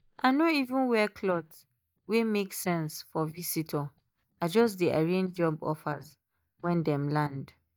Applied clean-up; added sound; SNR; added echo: neural mask model DeepFilterNet 3.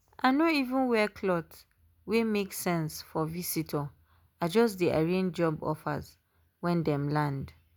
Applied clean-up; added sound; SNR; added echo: none; none; none; none.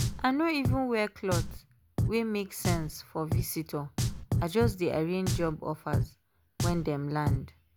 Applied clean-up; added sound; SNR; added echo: none; Drum; 1 dB; none.